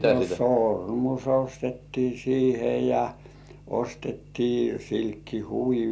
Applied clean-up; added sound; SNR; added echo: none; none; none; none.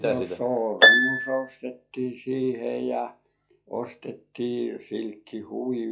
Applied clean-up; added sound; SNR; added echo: classical method log-MMSE.